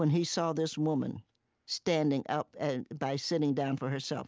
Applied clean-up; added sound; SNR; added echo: none; none; none; none.